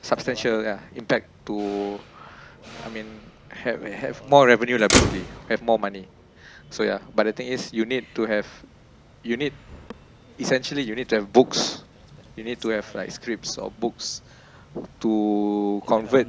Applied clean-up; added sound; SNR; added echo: none; Motor vehicle (road); 9 dB; none.